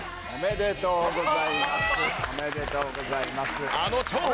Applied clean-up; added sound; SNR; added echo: none; none; none; none.